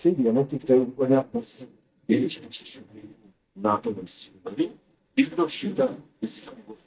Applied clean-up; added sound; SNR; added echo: neural mask model DeepFilterNet 3.